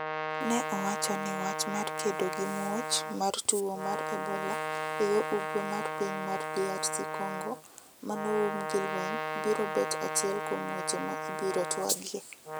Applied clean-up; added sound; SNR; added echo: none; Brass instrument; 2 dB; none.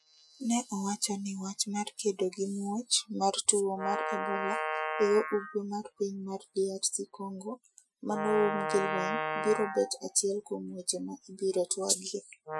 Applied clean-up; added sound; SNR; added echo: classical method Wiener filter.